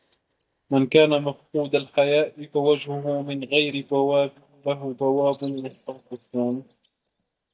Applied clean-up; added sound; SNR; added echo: neural mask model DeepFilterNet 3.